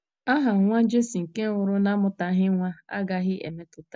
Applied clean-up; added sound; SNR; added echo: none; none; none; none.